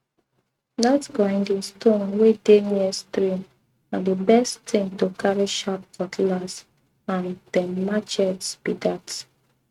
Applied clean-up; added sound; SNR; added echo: neural mask model RNNoise.